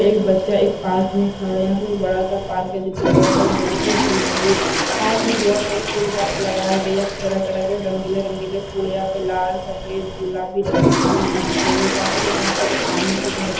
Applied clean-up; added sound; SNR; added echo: none; Toilet flush; 1 dB; reverberation time 0.8 s.